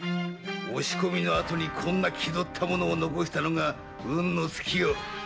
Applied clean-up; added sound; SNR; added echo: none; none; none; none.